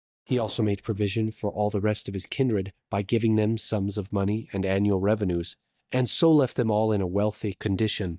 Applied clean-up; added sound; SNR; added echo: neural mask model DeepFilterNet 3.